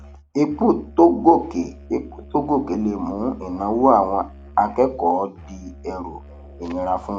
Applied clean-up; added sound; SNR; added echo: none; Musical instrument; 20 dB; none.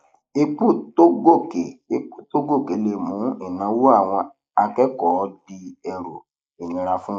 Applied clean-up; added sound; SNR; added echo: neural mask model Resemble Enhance denoiser.